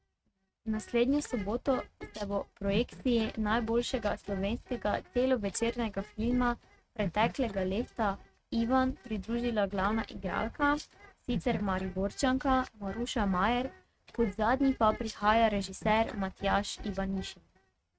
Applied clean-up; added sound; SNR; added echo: neural mask model RNNoise.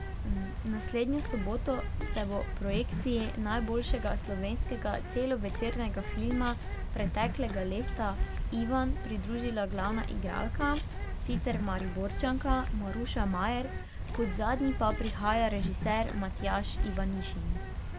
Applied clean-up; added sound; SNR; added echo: none; Bird; 0 dB; none.